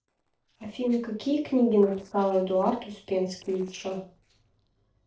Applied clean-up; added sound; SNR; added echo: neural separator model SepFormer DNS4.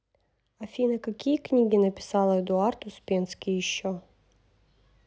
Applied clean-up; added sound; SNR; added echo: none; none; none; none.